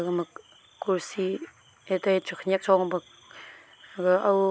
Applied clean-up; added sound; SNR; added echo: none; none; none; none.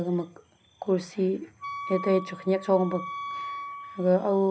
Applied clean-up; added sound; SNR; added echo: none; Wind instrument, woodwind instrument; 10 dB; reverberation time 0.5 s.